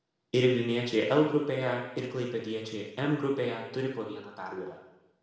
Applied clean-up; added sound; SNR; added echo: none; none; none; reverberation time 1.0 s.